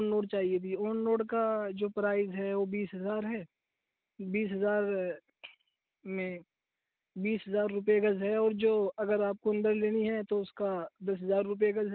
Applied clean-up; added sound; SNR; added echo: none; none; none; none.